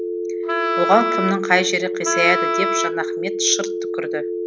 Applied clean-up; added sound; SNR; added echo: none; Wind instrument, woodwind instrument + Telephone; 0 dB; none.